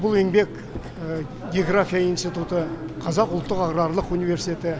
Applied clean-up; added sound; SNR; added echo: none; Writing; 14 dB; none.